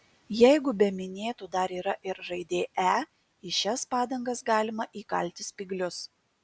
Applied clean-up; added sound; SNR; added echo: none; none; none; none.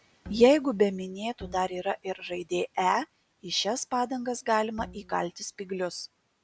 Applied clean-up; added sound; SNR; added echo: none; Bowed string instrument; 20 dB; none.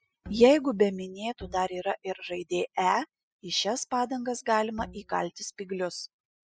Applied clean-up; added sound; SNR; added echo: classical method spectral subtraction.